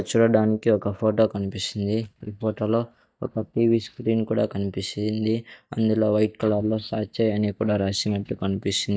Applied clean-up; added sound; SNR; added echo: neural mask model DeepFilterNet 3.